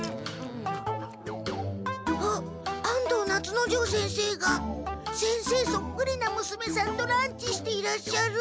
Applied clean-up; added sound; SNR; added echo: none; none; none; none.